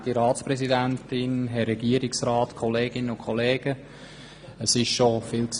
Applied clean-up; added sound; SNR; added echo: none; none; none; none.